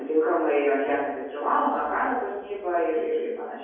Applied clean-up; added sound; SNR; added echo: none; none; none; reverberation time 1.3 s.